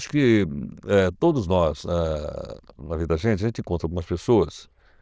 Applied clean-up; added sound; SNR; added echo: neural diffusion model UNIVERSE++.